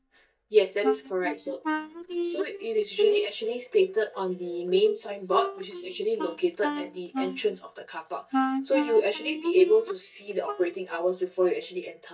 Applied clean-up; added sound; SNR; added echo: neural mask model DeepFilterNet 3.